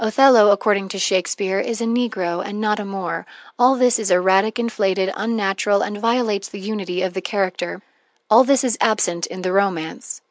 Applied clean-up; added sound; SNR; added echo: none; none; none; none.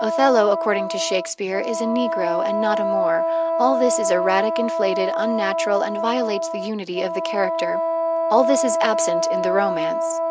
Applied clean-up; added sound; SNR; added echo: none; Wind instrument, woodwind instrument; 0 dB; none.